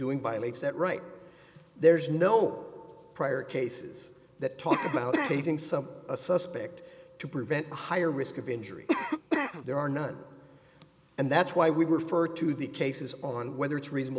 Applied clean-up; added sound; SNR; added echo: none; Cough; 1 dB; none.